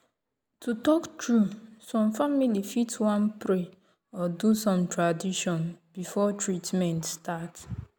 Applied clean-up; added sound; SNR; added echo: none; none; none; none.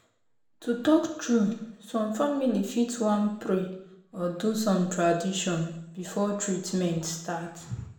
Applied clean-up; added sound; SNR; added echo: none; none; none; reverberation time 0.7 s.